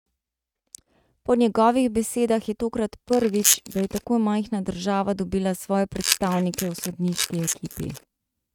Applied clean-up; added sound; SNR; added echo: neural mask model RNNoise.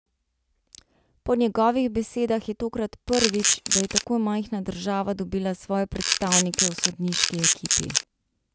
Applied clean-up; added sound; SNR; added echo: none; Camera; -4 dB; none.